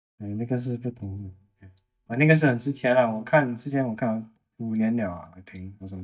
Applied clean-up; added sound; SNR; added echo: neural mask model DeepFilterNet 3.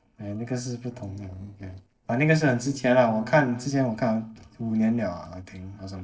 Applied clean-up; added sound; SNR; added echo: neural separator model SepFormer DNS4.